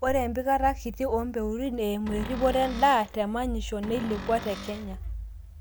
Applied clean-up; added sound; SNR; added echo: none; Cupboard open or close; 12 dB; none.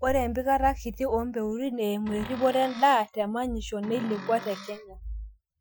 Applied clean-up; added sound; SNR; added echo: classical method Wiener filter.